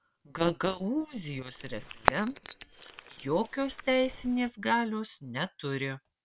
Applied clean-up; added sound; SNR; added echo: neural separator model SepFormer WHAM!.